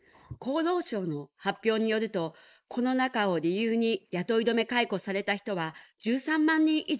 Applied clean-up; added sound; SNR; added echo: neural mask model Resemble Enhance denoiser.